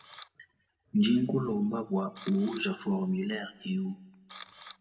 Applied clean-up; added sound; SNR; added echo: none; Camera; 19 dB; reverberation time 0.8 s.